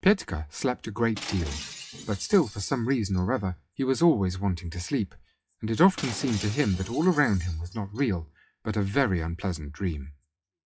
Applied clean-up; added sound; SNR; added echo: classical method WPE with log-MMSE.